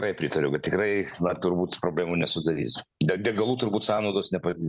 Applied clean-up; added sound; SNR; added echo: none; none; none; none.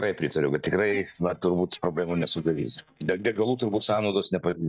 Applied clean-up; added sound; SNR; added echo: neural mask model DeepFilterNet 3.